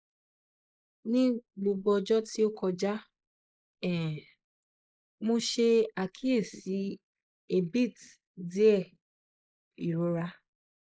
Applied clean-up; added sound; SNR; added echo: neural mask model Resemble Enhance denoiser.